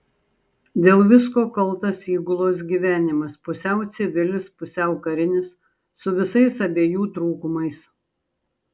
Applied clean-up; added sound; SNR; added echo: none; none; none; none.